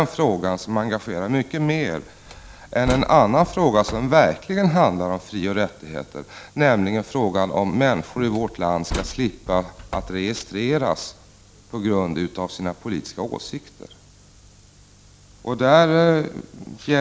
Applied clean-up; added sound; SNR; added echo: none; Slam; 15 dB; none.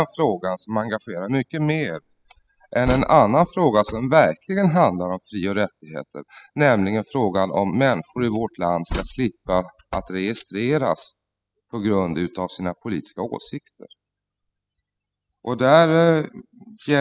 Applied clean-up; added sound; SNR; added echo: classical method spectral subtraction.